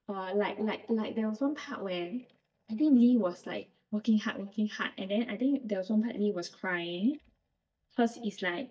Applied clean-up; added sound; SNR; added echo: neural mask model DeepFilterNet 3.